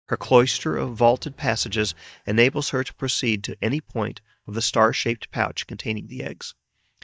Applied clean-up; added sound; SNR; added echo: neural mask model DeepFilterNet 3.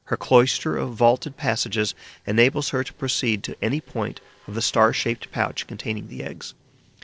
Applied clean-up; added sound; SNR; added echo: neural separator model SepFormer DNS4.